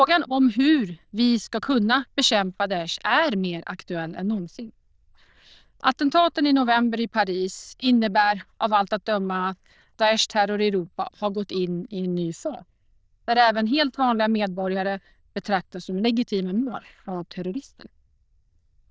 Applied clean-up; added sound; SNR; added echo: neural diffusion model UNIVERSE++.